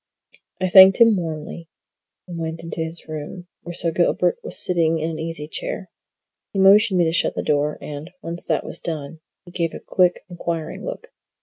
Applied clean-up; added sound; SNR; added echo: none; none; none; none.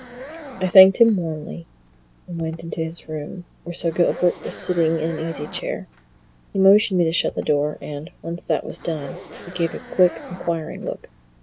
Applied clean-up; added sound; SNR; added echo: none; Zipper (clothing); 18 dB; none.